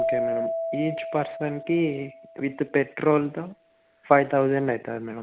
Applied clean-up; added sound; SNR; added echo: none; Keyboard (musical); 7 dB; none.